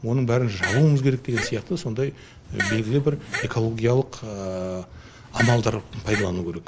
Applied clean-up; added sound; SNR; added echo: none; Fart; 8 dB; none.